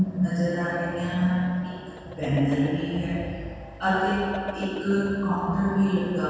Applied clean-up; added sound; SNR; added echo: none; Chicken, rooster; 17 dB; reverberation time 2.1 s.